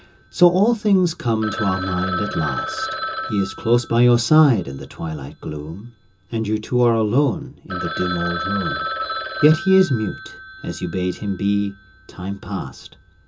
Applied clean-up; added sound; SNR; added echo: none; Telephone; 10 dB; reverberation time 0.2 s.